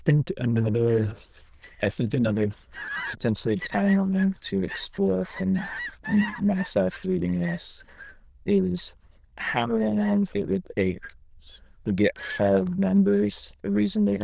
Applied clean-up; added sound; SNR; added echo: neural diffusion model UNIVERSE++.